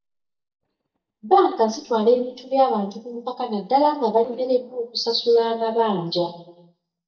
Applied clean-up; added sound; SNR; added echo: neural mask model DeepFilterNet 3.